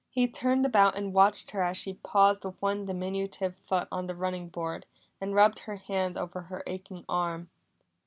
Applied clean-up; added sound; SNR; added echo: none; none; none; none.